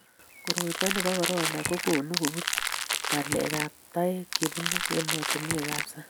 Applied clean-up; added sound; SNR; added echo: none; Crackle; -1 dB; none.